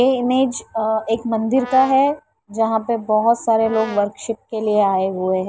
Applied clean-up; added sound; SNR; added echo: none; Brass instrument; 17 dB; none.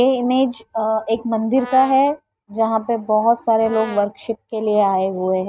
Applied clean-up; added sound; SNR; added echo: neural mask model RNNoise.